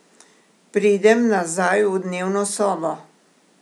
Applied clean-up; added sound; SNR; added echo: none; none; none; none.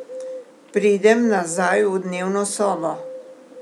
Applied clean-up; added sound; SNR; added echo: none; Bird; 15 dB; none.